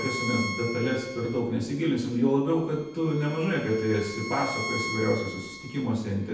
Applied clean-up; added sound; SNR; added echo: none; Bowed string instrument; 10 dB; reverberation time 0.8 s.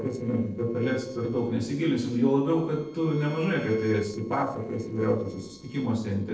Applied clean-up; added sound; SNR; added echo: neural separator model SepFormer DNS4.